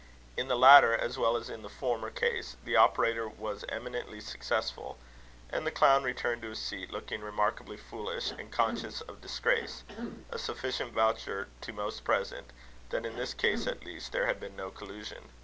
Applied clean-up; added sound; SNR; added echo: none; Cough; 12 dB; none.